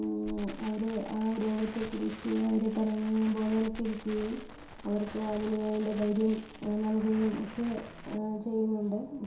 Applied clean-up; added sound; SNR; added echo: none; Crackle; 15 dB; reverberation time 0.7 s.